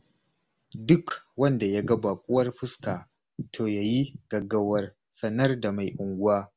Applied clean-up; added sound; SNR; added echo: none; none; none; none.